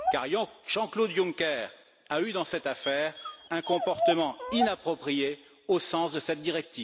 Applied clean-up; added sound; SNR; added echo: none; Dog; 6 dB; none.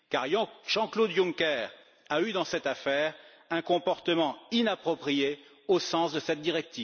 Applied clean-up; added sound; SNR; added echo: none; none; none; none.